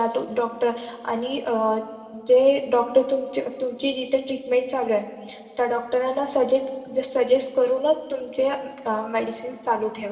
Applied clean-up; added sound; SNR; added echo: none; none; none; reverberation time 2.1 s.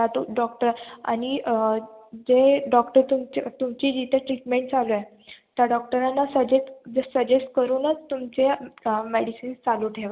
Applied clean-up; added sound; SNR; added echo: none; none; none; none.